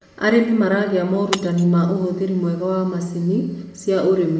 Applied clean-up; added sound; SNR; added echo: none; Shatter; 18 dB; reverberation time 0.7 s.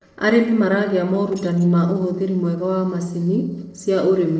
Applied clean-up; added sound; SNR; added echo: neural separator model SepFormer DNS4.